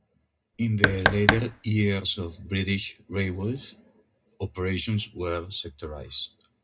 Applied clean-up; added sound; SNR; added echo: none; Knock; -4 dB; reverberation time 0.2 s.